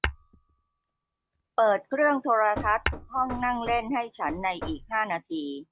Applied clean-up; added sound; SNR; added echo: none; Knock / Wood + Tap / Hammer / Glass; 10 dB; none.